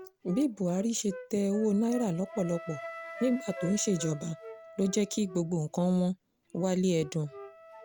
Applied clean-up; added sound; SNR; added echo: none; Wind instrument, woodwind instrument + Wind instrument, woodwind instrument; 15 dB; none.